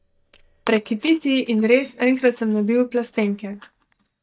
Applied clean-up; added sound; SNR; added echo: neural mask model DeepFilterNet 3.